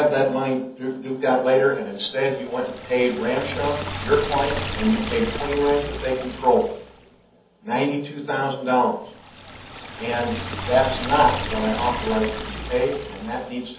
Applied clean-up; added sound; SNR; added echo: none; Liquid; 10 dB; reverberation time 0.7 s.